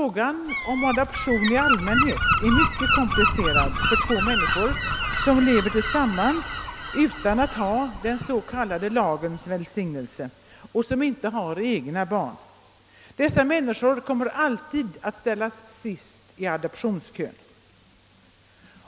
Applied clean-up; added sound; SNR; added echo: none; Gull, seagull; 3 dB; none.